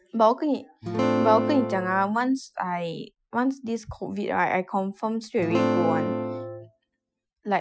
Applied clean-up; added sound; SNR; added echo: classical method Wiener filter.